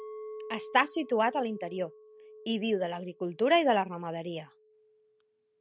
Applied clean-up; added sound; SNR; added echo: none; Chink, clink; 17 dB; none.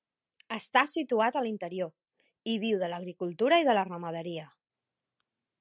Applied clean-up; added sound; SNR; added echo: none; none; none; none.